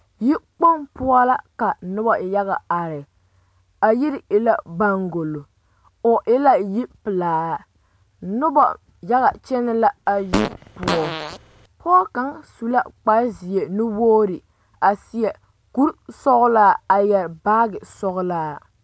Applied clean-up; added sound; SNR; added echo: none; Fart; 6 dB; none.